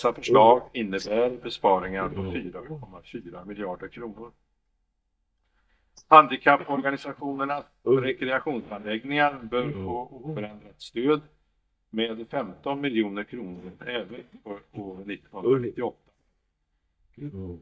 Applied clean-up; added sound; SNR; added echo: neural mask model DeepFilterNet 3.